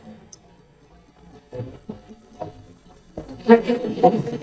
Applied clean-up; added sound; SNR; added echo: neural mask model DeepFilterNet 3.